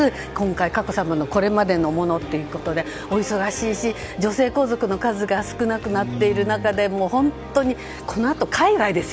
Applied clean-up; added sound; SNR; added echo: none; none; none; none.